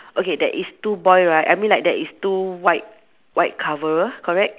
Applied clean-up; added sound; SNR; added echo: none; none; none; none.